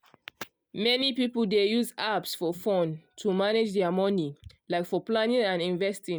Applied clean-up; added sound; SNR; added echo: none; none; none; none.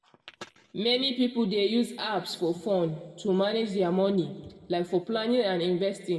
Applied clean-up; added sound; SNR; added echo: none; none; none; reverberation time 1.3 s.